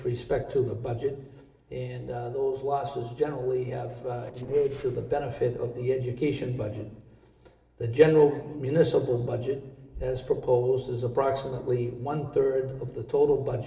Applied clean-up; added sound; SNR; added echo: neural separator model SepFormer DNS4.